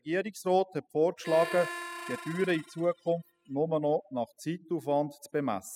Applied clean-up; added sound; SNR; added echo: classical method spectral subtraction.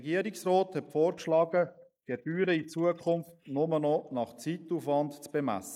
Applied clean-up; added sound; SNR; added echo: neural mask model Resemble Enhance denoiser.